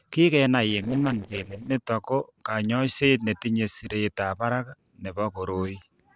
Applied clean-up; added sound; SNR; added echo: neural separator model SepFormer DNS4.